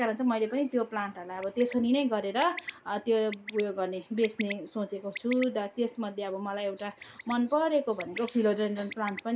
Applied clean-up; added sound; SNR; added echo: neural mask model Resemble Enhance denoiser.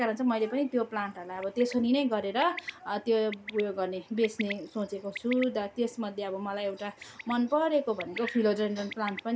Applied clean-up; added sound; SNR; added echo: none; Bird; 17 dB; none.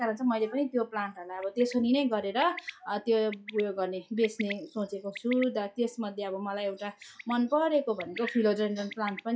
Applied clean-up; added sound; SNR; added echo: classical method log-MMSE.